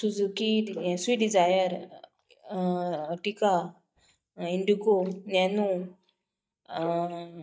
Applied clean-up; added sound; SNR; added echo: neural mask model DeepFilterNet 3.